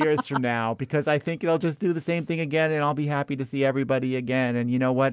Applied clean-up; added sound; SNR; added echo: none; none; none; none.